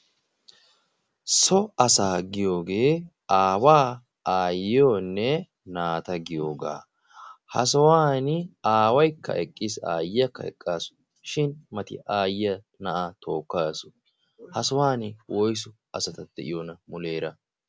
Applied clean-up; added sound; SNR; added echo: none; none; none; none.